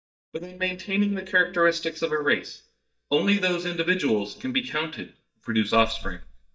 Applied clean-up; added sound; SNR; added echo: neural mask model DeepFilterNet 3.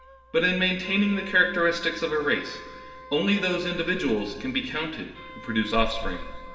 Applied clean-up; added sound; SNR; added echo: none; Wind instrument, woodwind instrument; 19 dB; reverberation time 2.3 s.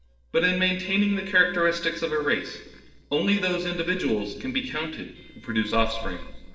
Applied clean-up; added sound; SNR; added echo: neural separator model SepFormer DNS4.